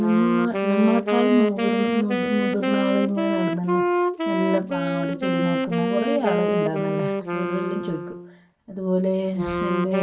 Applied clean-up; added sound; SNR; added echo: none; Wind instrument, woodwind instrument; 0 dB; reverberation time 0.2 s.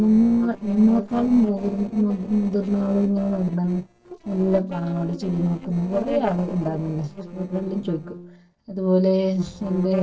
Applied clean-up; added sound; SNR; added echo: neural separator model SepFormer DNS4.